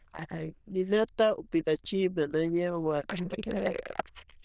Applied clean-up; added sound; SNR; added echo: neural diffusion model UNIVERSE++.